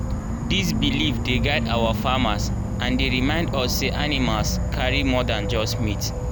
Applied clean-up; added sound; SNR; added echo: none; Insect / Frog; -1 dB; none.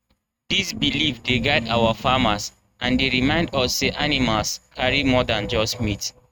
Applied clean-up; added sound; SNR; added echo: neural mask model RNNoise.